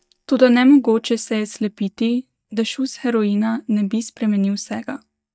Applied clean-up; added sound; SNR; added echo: neural mask model DeepFilterNet 3.